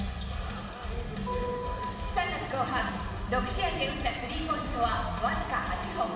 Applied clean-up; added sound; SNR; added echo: none; none; none; reverberation time 1.2 s.